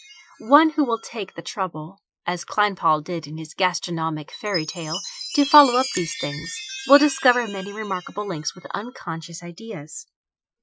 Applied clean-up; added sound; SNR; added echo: classical method Wiener filter.